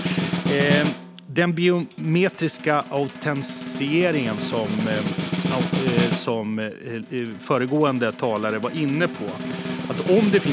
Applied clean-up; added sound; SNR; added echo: none; Snare drum; 5 dB; none.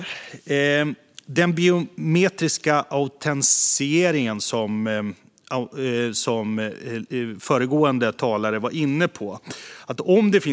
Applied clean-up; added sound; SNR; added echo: none; none; none; none.